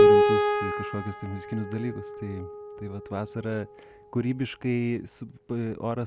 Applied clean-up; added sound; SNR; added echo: none; Keyboard (musical); -4 dB; none.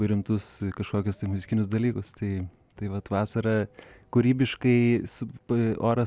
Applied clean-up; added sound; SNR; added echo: none; none; none; none.